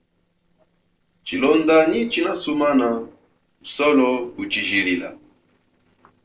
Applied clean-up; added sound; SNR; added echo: neural separator model SepFormer DNS4.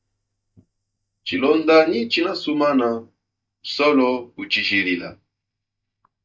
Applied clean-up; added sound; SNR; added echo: neural mask model DeepFilterNet 3.